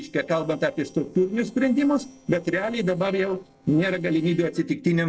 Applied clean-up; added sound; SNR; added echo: neural separator model SepFormer DNS4.